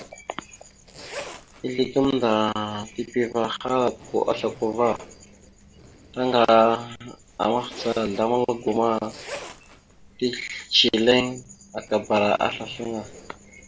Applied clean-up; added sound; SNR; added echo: none; Zipper (clothing); 20 dB; none.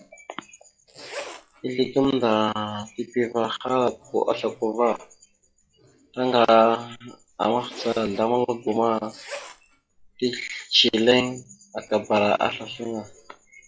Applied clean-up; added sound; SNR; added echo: classical method log-MMSE.